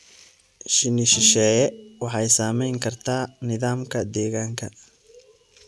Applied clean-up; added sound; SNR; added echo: none; Bowed string instrument; 15 dB; none.